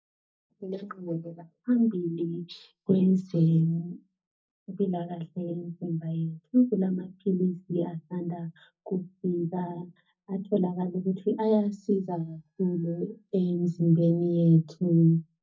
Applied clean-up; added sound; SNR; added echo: neural mask model DeepFilterNet 3.